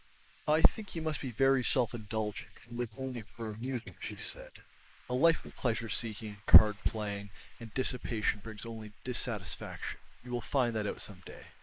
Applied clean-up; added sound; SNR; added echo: neural mask model Resemble Enhance denoiser.